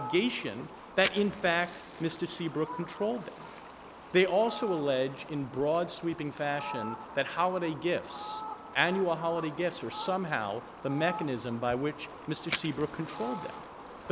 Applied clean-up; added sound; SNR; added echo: none; Fire + Fowl; 11 dB; none.